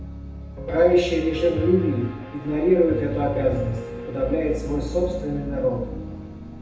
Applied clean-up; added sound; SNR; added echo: none; Piano; 8 dB; reverberation time 0.8 s.